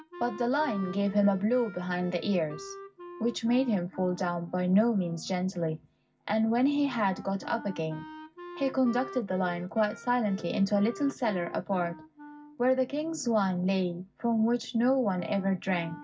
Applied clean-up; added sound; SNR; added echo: none; Wind instrument, woodwind instrument; 18 dB; reverberation time 0.4 s.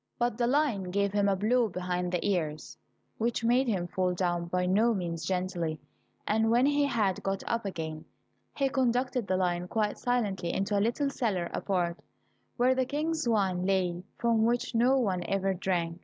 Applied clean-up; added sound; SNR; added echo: none; none; none; none.